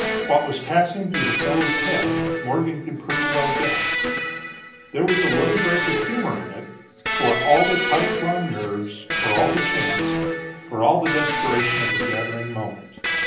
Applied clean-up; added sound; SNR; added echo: none; Electric guitar; 1 dB; reverberation time 0.6 s.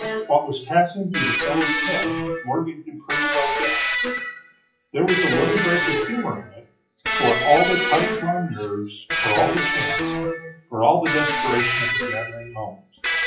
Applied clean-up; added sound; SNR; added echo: classical method WPE with log-MMSE.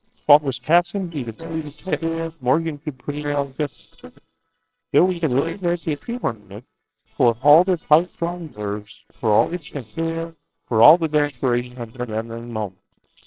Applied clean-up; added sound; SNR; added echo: neural separator model SepFormer WHAMR!.